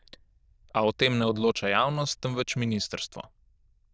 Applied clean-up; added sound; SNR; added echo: neural diffusion model UNIVERSE++.